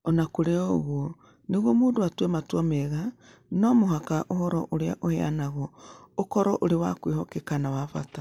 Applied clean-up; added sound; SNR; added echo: none; none; none; none.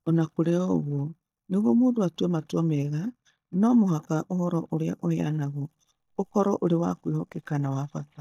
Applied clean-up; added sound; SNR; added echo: neural mask model DeepFilterNet 3.